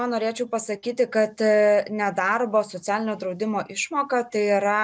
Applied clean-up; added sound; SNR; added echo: none; none; none; none.